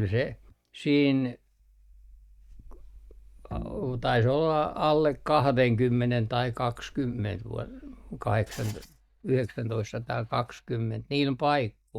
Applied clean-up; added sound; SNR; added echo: neural mask model DeepFilterNet 3.